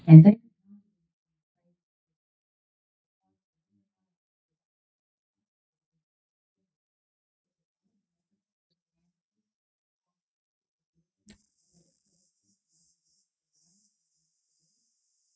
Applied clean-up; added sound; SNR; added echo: neural mask model DeepFilterNet 3.